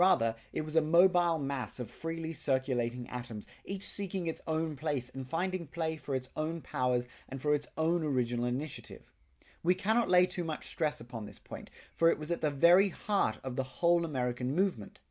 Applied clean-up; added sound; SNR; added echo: none; none; none; none.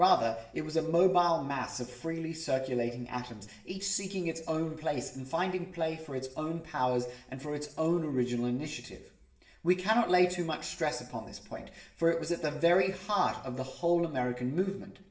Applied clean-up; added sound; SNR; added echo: none; none; none; reverberation time 0.6 s.